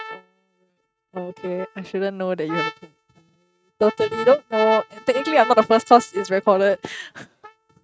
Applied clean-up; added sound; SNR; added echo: neural mask model RNNoise.